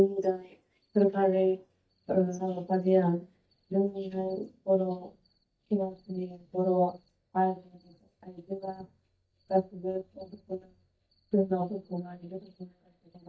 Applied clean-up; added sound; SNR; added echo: neural mask model DeepFilterNet 3.